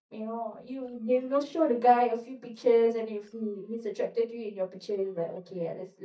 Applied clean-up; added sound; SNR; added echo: neural mask model DeepFilterNet 3.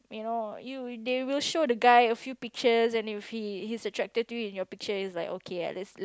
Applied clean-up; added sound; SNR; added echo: none; none; none; none.